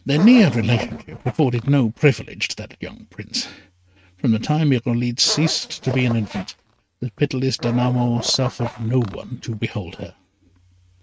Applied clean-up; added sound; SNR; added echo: neural mask model RNNoise.